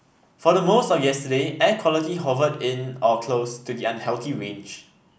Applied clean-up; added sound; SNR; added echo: none; none; none; none.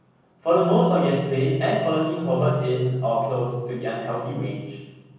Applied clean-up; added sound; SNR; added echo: none; none; none; reverberation time 1.1 s.